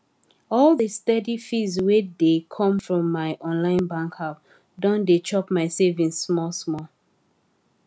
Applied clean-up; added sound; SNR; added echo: none; none; none; none.